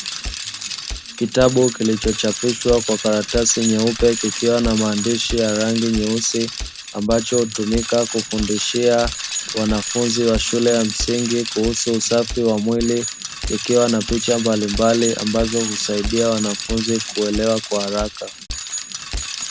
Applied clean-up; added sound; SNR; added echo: none; Bicycle; 7 dB; none.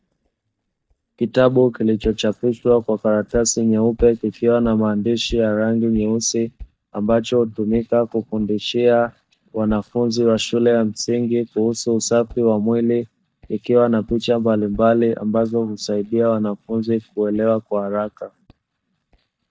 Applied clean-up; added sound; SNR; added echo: neural mask model DeepFilterNet 3.